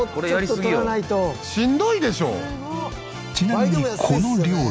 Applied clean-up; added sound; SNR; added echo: none; none; none; none.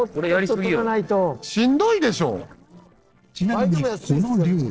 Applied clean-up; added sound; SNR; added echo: neural separator model SepFormer DNS4.